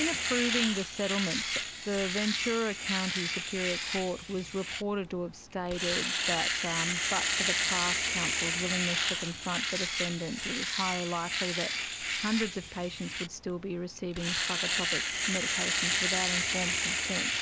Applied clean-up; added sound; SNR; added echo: none; Domestic sounds, home sounds; -2 dB; none.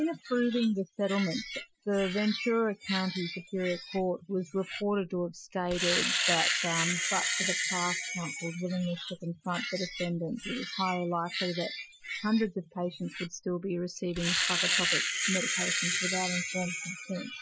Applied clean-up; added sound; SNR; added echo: classical method Wiener filter.